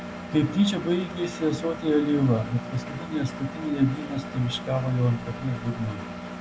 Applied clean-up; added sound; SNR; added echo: none; Engine; 10 dB; none.